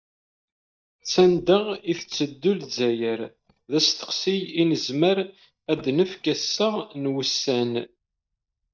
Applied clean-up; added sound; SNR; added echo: neural mask model DeepFilterNet 3.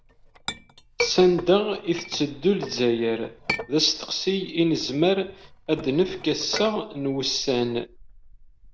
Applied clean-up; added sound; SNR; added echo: none; Chink, clink; 13 dB; none.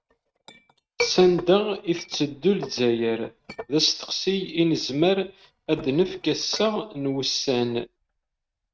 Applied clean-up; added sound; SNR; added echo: neural mask model RNNoise.